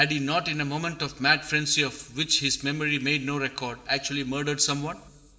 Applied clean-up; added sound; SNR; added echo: none; none; none; reverberation time 1.0 s.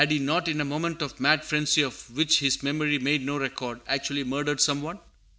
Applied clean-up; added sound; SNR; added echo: none; none; none; none.